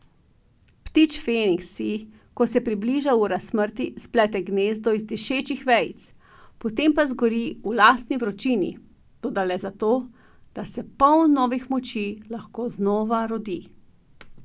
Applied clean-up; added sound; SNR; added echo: none; none; none; none.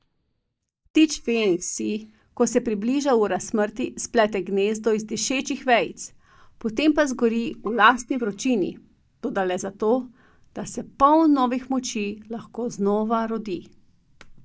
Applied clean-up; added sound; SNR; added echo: neural mask model DeepFilterNet 3.